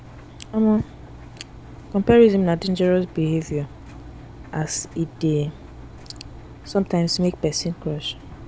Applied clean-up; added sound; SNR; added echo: none; Engine; 17 dB; none.